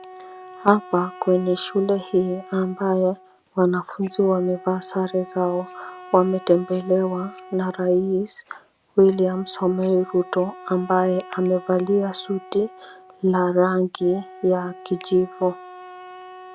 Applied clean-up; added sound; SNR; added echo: none; Wind instrument, woodwind instrument; 19 dB; none.